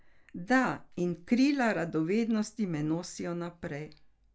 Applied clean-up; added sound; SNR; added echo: none; none; none; none.